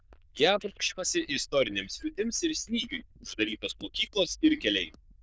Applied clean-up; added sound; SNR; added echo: neural diffusion model UNIVERSE++.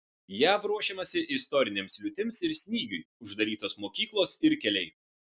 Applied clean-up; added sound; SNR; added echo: none; none; none; none.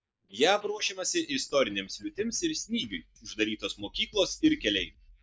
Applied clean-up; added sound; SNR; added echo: neural mask model DeepFilterNet 3.